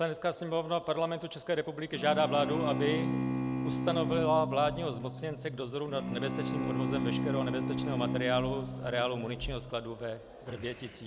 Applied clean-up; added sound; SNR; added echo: none; Bowed string instrument; 1 dB; none.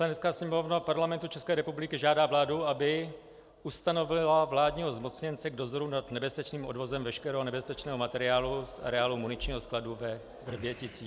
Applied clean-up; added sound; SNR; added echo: none; none; none; none.